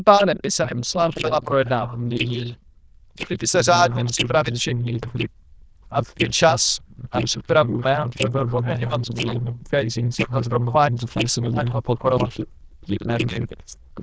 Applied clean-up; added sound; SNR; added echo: neural diffusion model UNIVERSE++.